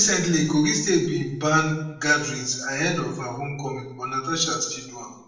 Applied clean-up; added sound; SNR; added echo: none; none; none; reverberation time 0.7 s.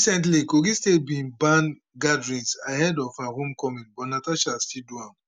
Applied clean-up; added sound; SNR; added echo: none; none; none; none.